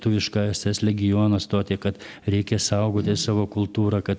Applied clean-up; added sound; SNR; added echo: none; none; none; none.